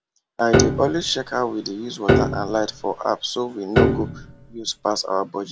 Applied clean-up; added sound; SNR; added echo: none; Piano; -2 dB; none.